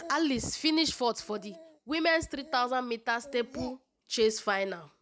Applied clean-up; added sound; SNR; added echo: none; none; none; none.